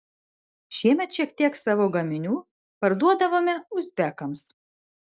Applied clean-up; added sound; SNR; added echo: none; none; none; none.